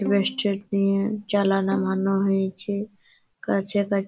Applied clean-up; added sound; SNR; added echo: none; Bowed string instrument; 16 dB; none.